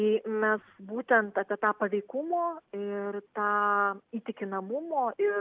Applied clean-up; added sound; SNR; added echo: none; none; none; none.